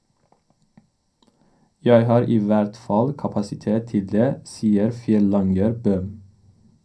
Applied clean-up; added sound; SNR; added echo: none; none; none; reverberation time 0.2 s.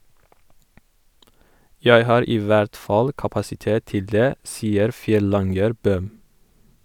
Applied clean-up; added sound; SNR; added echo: none; none; none; none.